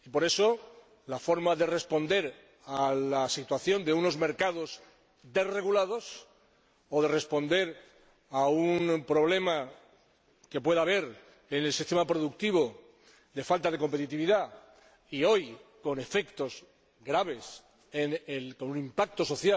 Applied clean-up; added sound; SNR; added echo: none; none; none; none.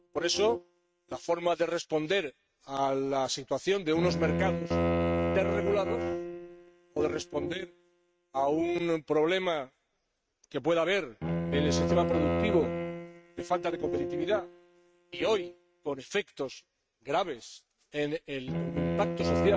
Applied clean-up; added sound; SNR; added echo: neural mask model RNNoise.